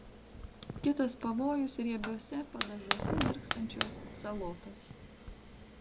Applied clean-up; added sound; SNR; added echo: none; Fire; -3 dB; none.